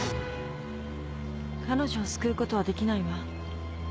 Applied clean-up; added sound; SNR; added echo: none; none; none; none.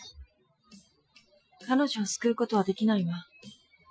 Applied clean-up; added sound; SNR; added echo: classical method Wiener filter.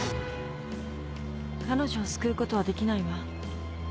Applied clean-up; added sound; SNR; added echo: none; Bass drum / Snare drum; 17 dB; none.